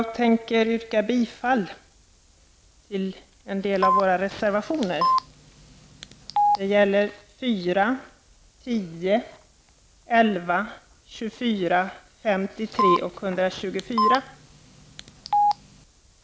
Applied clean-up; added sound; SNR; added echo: none; Telephone; 0 dB; none.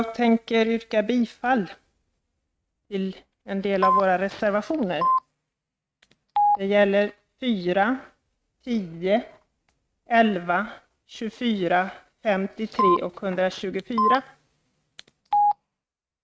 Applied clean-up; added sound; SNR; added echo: neural mask model RNNoise.